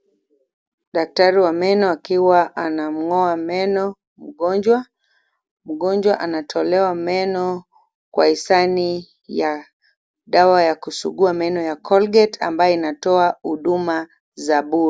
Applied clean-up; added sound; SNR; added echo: none; none; none; none.